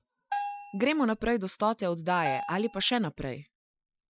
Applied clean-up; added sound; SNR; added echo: classical method Wiener filter.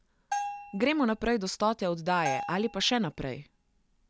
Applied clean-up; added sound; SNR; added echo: none; Bell; 9 dB; none.